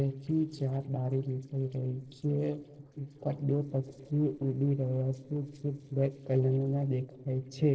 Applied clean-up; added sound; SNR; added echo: neural separator model SepFormer DNS4.